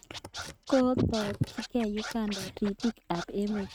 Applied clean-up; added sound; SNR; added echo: neural mask model RNNoise.